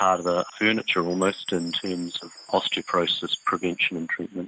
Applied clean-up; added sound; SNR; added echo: none; Chime; 20 dB; none.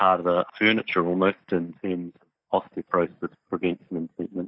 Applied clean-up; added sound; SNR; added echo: neural mask model DeepFilterNet 3.